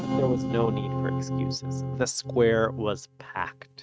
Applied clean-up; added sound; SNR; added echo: neural mask model RNNoise.